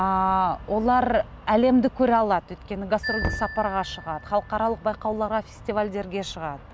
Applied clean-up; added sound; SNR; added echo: none; Marimba, xylophone + Knock; 14 dB; none.